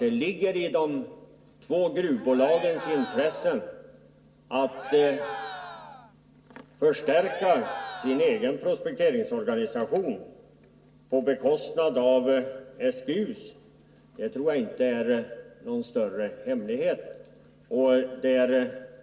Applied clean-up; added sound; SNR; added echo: none; Cheering; 12 dB; reverberation time 1.2 s.